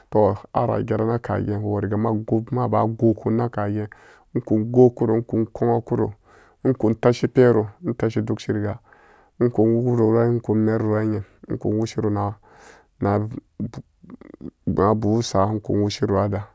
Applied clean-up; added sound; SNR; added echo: none; none; none; none.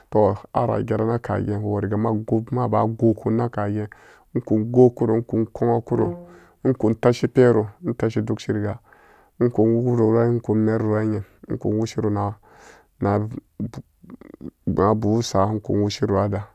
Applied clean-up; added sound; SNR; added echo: none; Brass instrument; 12 dB; none.